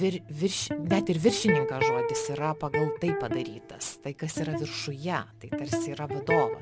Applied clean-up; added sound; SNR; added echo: none; Electric guitar; 1 dB; none.